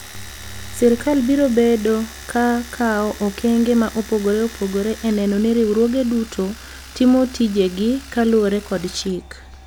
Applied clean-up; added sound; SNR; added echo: none; Domestic sounds, home sounds; 20 dB; none.